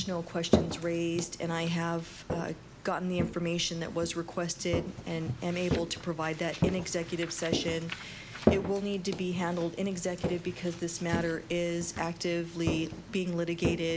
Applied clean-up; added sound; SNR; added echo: none; Walk, footsteps; 4 dB; none.